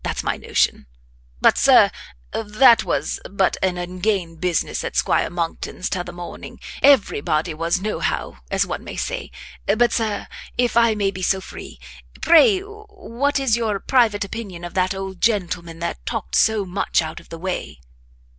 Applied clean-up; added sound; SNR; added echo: none; none; none; none.